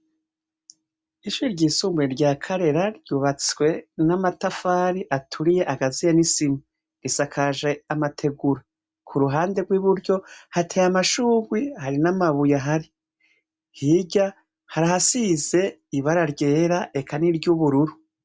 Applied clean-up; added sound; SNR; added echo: none; none; none; none.